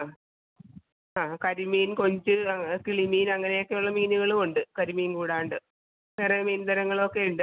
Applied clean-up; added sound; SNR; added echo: none; none; none; none.